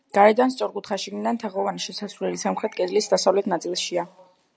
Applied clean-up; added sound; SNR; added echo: none; none; none; none.